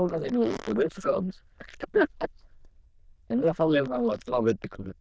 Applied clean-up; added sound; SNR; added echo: neural diffusion model UNIVERSE++.